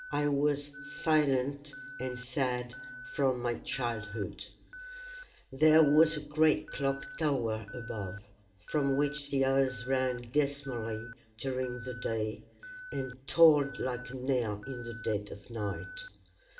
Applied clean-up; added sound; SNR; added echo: none; Alarm; 16 dB; reverberation time 1.1 s.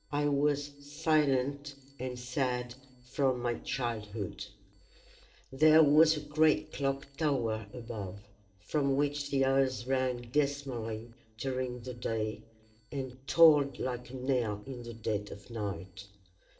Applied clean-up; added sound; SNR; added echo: neural separator model SepFormer DNS4.